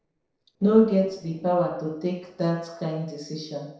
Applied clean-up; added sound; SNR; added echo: neural separator model SepFormer DNS4.